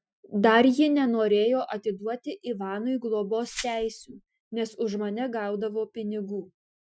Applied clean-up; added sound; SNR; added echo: classical method Wiener filter.